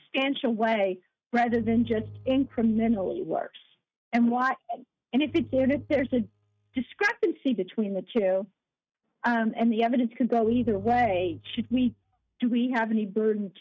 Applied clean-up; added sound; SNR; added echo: neural mask model RNNoise.